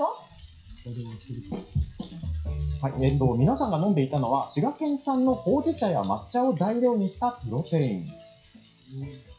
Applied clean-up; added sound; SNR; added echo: classical method WPE with log-MMSE.